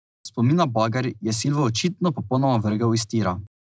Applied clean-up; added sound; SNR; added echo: none; none; none; none.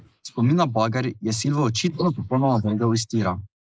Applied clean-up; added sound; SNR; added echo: neural mask model Resemble Enhance denoiser.